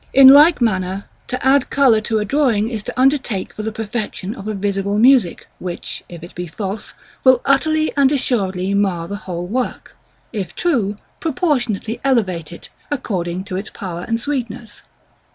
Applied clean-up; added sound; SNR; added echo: none; none; none; none.